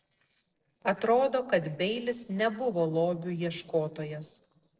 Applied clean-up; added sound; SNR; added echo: neural separator model SepFormer DNS4.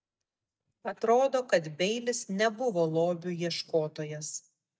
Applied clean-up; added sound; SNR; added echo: neural mask model DeepFilterNet 3.